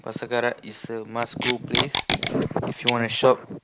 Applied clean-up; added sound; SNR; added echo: neural mask model Resemble Enhance denoiser.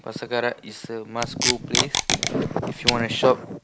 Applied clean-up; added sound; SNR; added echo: none; Packing tape, duct tape; 0 dB; none.